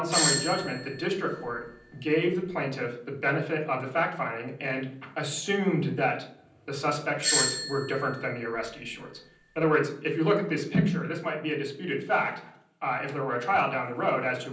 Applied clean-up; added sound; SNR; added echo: none; Doorbell; 3 dB; reverberation time 0.6 s.